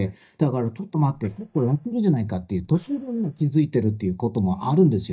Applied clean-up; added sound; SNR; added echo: neural mask model DeepFilterNet 3.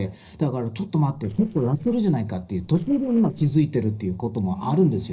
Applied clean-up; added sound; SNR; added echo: neural separator model SepFormer DNS4.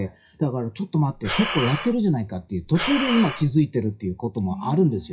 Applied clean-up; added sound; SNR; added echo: classical method WPE with log-MMSE.